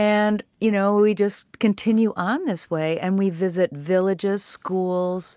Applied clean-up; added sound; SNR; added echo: none; none; none; none.